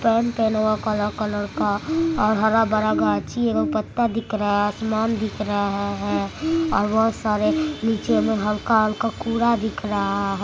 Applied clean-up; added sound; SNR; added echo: none; Bird; 9 dB; none.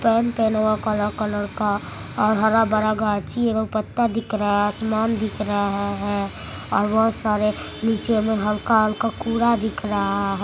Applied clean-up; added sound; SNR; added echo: none; none; none; none.